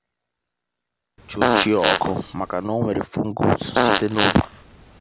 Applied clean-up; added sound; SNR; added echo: none; Fart; -1 dB; none.